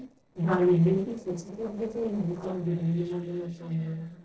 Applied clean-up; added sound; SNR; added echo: neural separator model SepFormer DNS4.